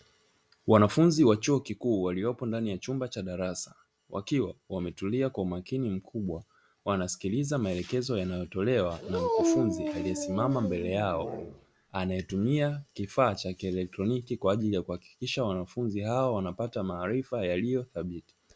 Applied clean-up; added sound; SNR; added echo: none; Dog; 3 dB; none.